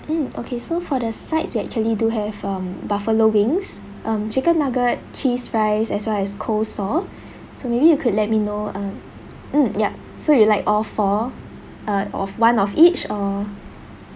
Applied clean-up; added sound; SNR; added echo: none; none; none; none.